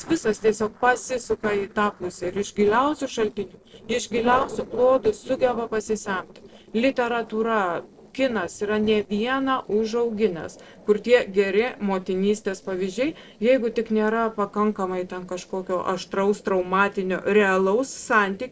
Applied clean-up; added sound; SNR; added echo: neural separator model SepFormer DNS4.